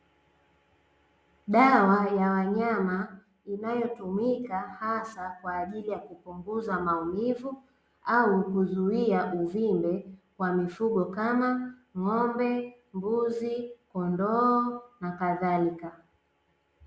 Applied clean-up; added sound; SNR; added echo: none; none; none; none.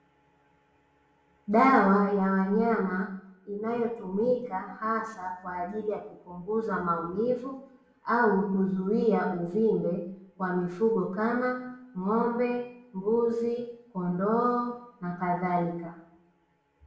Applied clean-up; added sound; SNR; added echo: none; none; none; reverberation time 0.6 s.